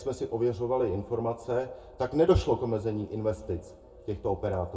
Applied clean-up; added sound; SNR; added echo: none; none; none; reverberation time 0.2 s.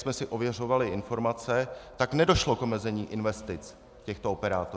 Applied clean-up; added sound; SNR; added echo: none; none; none; none.